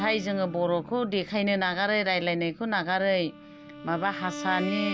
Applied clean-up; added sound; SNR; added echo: none; Bowed string instrument; 12 dB; none.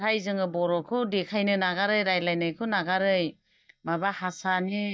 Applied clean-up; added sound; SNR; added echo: neural mask model DeepFilterNet 3.